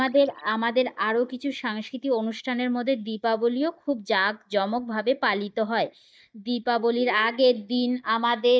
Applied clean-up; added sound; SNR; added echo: neural mask model DeepFilterNet 3.